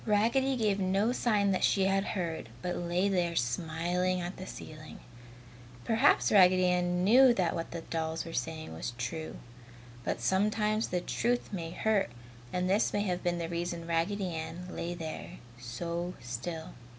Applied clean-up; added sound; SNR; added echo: none; none; none; none.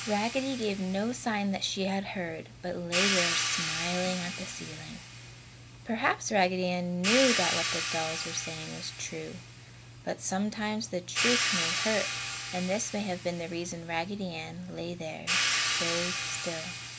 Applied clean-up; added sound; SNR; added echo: none; Hi-hat; 2 dB; none.